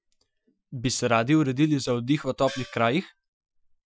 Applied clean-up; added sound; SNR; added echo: classical method Wiener filter.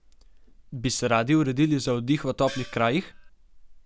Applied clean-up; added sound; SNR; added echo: none; Gong; 17 dB; none.